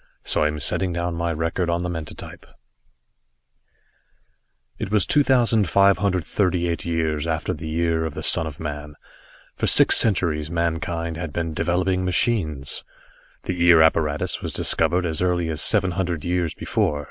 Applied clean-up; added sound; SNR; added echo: none; none; none; none.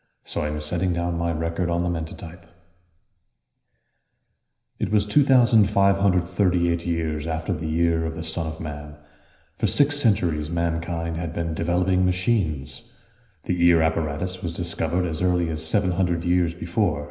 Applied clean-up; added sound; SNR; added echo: none; none; none; reverberation time 0.9 s.